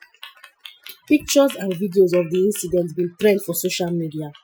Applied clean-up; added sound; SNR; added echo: classical method Wiener filter.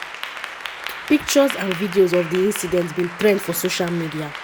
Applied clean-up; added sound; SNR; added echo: none; Applause / Clapping; 11 dB; none.